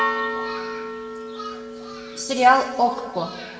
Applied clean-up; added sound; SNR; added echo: none; Church bell; 6 dB; reverberation time 1.4 s.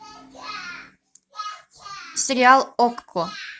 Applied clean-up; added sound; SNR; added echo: none; none; none; none.